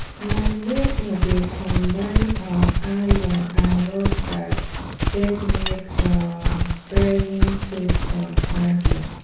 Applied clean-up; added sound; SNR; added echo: none; Livestock, farm animals, working animals; -2 dB; reverberation time 0.5 s.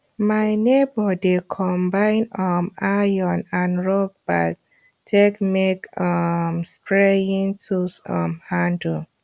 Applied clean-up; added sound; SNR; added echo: none; none; none; none.